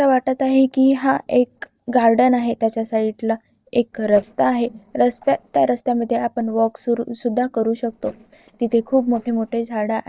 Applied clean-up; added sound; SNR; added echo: neural separator model SepFormer DNS4.